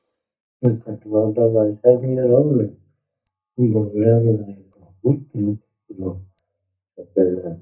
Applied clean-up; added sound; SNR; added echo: neural mask model DeepFilterNet 3.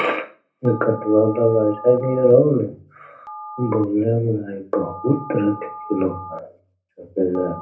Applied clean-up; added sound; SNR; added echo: none; Telephone; 17 dB; reverberation time 0.3 s.